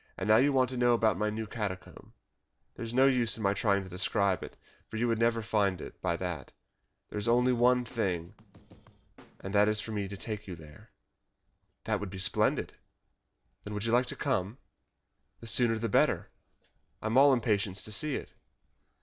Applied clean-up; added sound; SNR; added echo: neural separator model SepFormer DNS4.